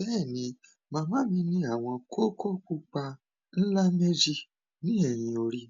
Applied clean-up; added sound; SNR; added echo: none; none; none; none.